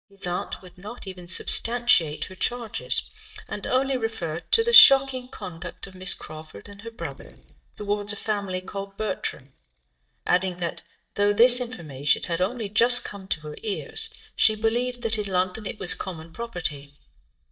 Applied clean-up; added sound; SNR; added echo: neural mask model DeepFilterNet 3.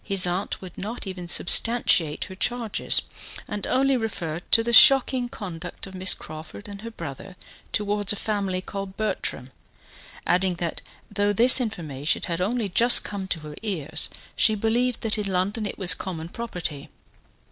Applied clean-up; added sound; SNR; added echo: none; none; none; none.